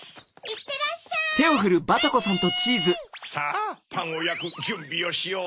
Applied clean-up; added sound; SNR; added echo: none; none; none; none.